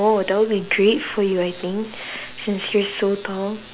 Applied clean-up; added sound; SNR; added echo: none; none; none; none.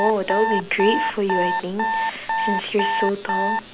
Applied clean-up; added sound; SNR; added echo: none; Alarm; 0 dB; none.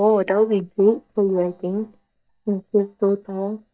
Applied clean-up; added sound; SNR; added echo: neural mask model DeepFilterNet 3.